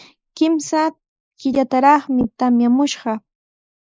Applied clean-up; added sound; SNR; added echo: neural mask model Resemble Enhance denoiser.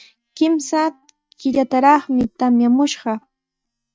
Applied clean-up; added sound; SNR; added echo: neural mask model DeepFilterNet 3.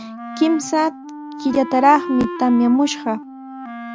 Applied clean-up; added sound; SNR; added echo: none; Wind instrument, woodwind instrument; 12 dB; none.